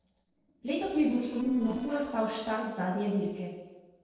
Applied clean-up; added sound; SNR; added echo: neural separator model SepFormer DNS4.